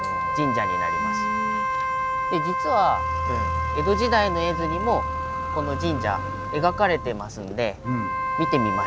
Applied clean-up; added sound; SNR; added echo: none; Wind instrument, woodwind instrument; 1 dB; none.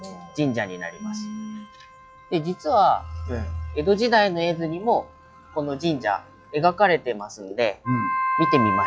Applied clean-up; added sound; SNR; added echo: classical method log-MMSE.